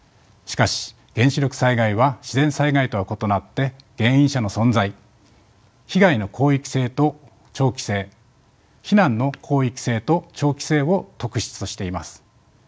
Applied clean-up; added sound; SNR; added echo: none; none; none; none.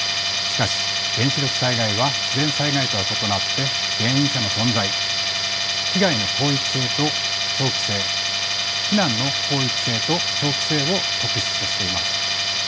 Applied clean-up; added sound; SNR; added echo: none; Tools; -3 dB; none.